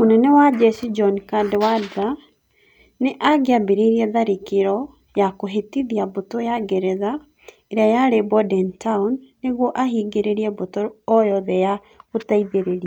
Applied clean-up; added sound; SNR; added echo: none; none; none; none.